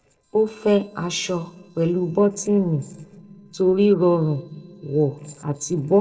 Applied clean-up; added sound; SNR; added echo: neural separator model SepFormer DNS4.